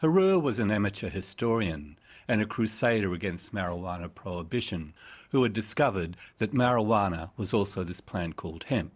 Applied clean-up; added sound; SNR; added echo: none; none; none; none.